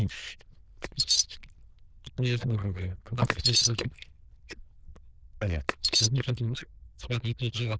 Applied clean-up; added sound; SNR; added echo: neural diffusion model UNIVERSE++.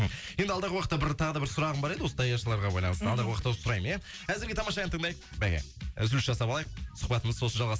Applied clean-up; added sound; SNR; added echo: none; none; none; none.